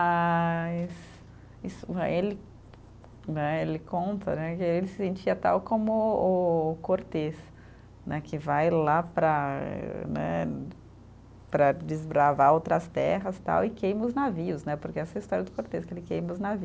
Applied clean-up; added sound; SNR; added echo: none; none; none; none.